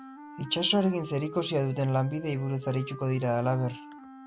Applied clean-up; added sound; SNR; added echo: none; Wind instrument, woodwind instrument; 16 dB; none.